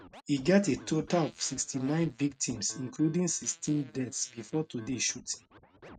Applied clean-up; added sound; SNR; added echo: neural mask model RNNoise.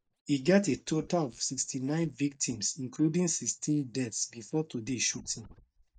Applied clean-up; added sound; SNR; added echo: neural mask model DeepFilterNet 3.